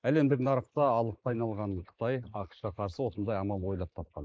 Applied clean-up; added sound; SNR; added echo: neural mask model Resemble Enhance denoiser.